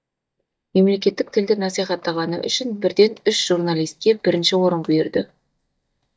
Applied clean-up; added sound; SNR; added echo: neural mask model DeepFilterNet 3.